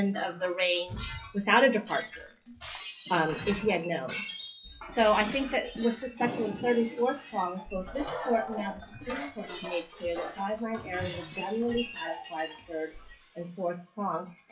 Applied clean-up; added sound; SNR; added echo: classical method WPE with log-MMSE.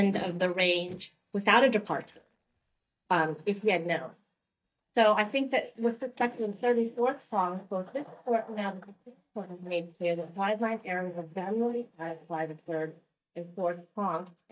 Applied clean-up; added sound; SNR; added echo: neural mask model DeepFilterNet 3.